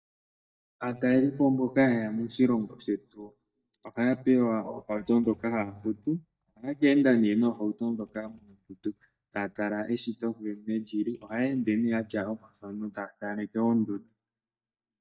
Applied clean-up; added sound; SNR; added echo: neural mask model DeepFilterNet 3.